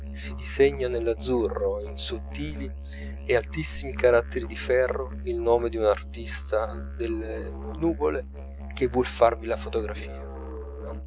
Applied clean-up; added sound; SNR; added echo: none; Musical instrument; 8 dB; none.